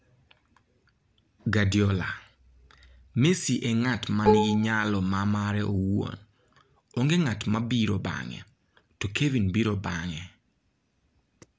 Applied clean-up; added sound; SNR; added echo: none; Dishes, pots, and pans; 0 dB; none.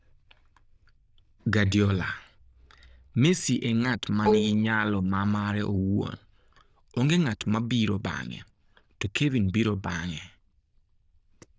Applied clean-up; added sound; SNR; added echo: neural diffusion model UNIVERSE++.